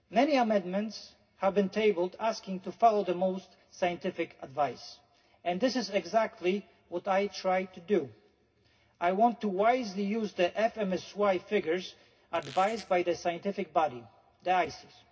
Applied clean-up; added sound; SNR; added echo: none; Squeak; 19 dB; reverberation time 0.4 s.